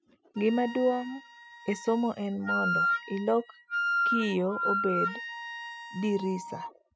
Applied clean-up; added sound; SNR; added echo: classical method spectral subtraction.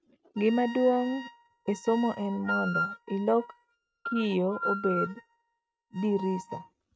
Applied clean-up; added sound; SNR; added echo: neural mask model RNNoise.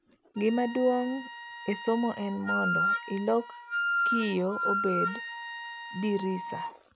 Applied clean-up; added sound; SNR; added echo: none; Wind instrument, woodwind instrument; 2 dB; none.